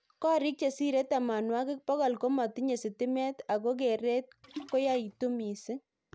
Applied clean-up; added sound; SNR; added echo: none; Splash, splatter; 17 dB; none.